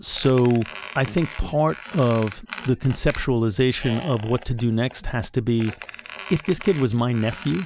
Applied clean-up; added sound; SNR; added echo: none; Squeak; 15 dB; none.